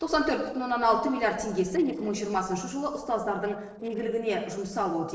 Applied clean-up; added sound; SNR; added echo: neural separator model SepFormer DNS4.